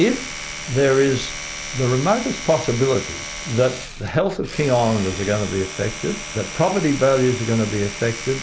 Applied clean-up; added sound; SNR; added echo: none; Domestic sounds, home sounds; 11 dB; none.